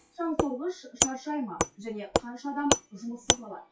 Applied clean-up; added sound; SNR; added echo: classical method WPE with log-MMSE.